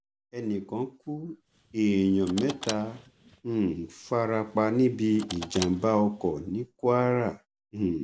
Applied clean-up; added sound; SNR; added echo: none; Car; 15 dB; none.